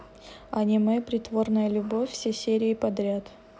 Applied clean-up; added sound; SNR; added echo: none; none; none; none.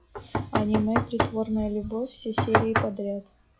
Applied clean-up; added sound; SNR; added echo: classical method log-MMSE.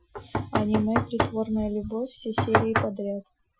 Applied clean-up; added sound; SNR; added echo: classical method Wiener filter.